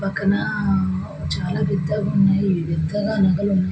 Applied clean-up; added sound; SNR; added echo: none; none; none; reverberation time 0.2 s.